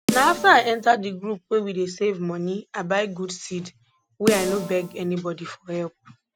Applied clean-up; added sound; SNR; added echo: none; Snare drum; 8 dB; none.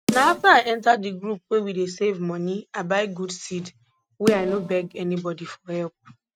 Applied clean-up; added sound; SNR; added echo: neural mask model RNNoise.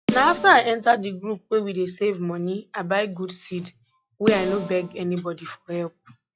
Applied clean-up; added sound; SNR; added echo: classical method log-MMSE.